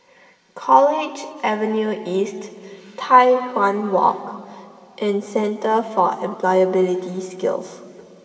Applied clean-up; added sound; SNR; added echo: none; none; none; reverberation time 2.5 s.